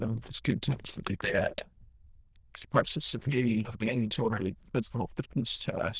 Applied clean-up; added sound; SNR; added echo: neural diffusion model UNIVERSE++.